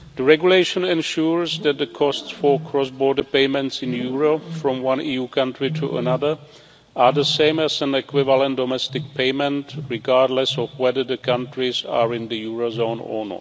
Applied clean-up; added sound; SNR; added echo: none; Wild animals; 15 dB; none.